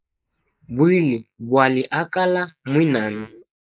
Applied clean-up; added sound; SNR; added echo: neural mask model Resemble Enhance denoiser.